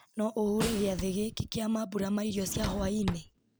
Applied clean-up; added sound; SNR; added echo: none; Snare drum + Drawer open or close; 8 dB; none.